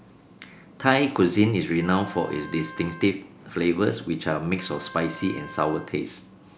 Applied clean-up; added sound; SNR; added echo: none; Wind instrument, woodwind instrument; 19 dB; none.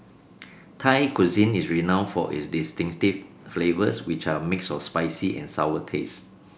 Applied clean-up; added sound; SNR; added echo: none; none; none; none.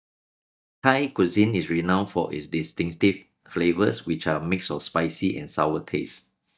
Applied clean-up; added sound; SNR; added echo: neural mask model DeepFilterNet 3.